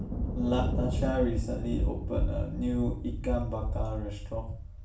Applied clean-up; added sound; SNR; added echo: none; Thunder; -1 dB; reverberation time 0.4 s.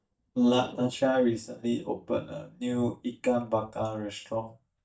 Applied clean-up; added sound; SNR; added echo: neural mask model DeepFilterNet 3.